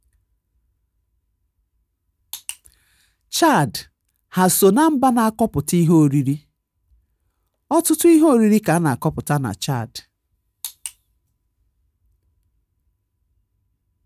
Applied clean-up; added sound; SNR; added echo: none; none; none; none.